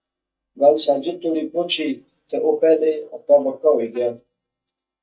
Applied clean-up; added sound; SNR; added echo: neural mask model DeepFilterNet 3.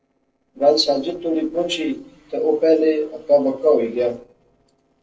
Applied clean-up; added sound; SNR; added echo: neural separator model SepFormer DNS4.